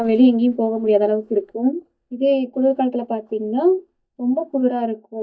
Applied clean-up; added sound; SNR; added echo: neural mask model DeepFilterNet 3.